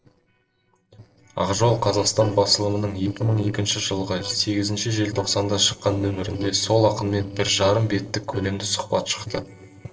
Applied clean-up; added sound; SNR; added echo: neural separator model SepFormer DNS4.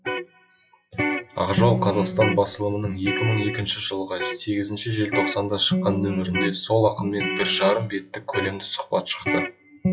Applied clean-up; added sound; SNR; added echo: classical method WPE with log-MMSE.